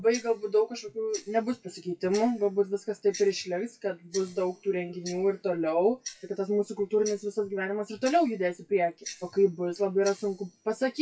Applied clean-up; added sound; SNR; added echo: classical method WPE with log-MMSE.